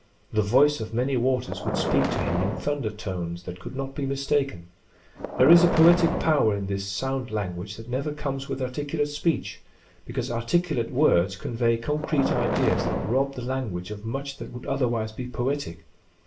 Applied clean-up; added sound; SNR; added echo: none; Boom; 4 dB; reverberation time 0.3 s.